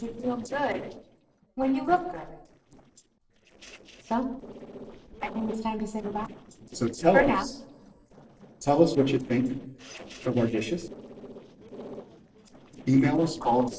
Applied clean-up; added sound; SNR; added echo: neural separator model SepFormer DNS4.